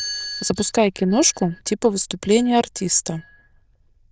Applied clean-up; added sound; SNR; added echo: neural diffusion model UNIVERSE++.